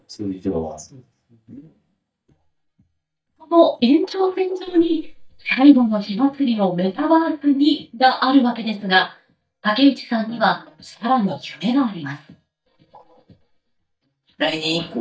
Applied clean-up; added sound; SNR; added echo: neural mask model DeepFilterNet 3.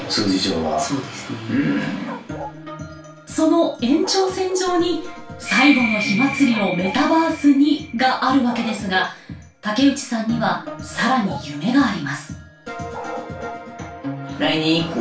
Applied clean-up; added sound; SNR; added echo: none; Bark; 19 dB; reverberation time 0.3 s.